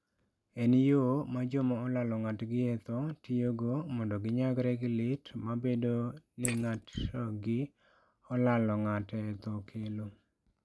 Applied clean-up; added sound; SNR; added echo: neural mask model Resemble Enhance denoiser.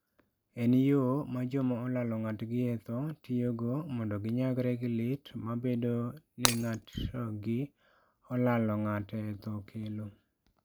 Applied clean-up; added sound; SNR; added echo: none; Shatter; 0 dB; none.